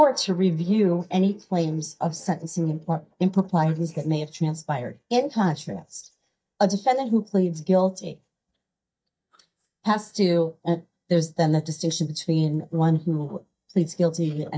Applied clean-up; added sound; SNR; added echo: neural mask model DeepFilterNet 3.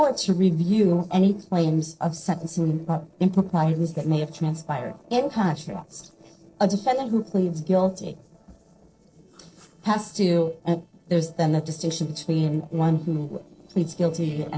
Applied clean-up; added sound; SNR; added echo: neural separator model SepFormer DNS4.